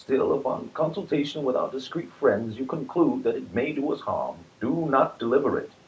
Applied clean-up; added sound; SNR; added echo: none; none; none; none.